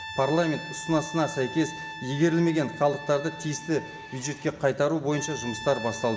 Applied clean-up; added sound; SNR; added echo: none; Brass instrument; 13 dB; reverberation time 1.0 s.